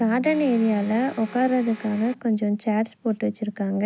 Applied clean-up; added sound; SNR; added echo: none; Domestic sounds, home sounds + Keyboard (musical); 18 dB; none.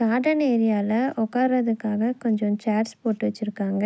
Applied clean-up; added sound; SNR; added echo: none; none; none; none.